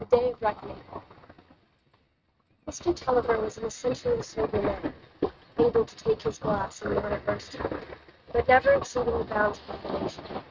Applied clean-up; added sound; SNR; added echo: neural mask model RNNoise.